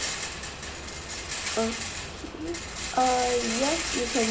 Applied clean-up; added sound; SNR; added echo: none; Rattle; 3 dB; none.